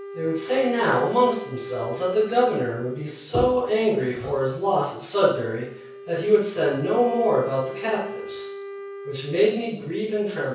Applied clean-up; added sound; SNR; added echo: none; Wind instrument, woodwind instrument; 14 dB; reverberation time 0.6 s.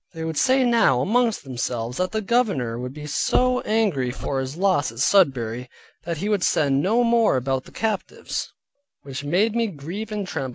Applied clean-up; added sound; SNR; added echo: none; none; none; none.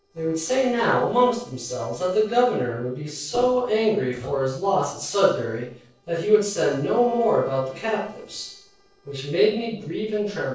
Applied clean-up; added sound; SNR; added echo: neural separator model SepFormer DNS4.